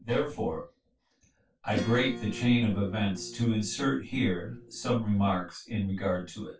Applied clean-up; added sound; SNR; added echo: none; Acoustic guitar / Strum; 11 dB; reverberation time 0.2 s.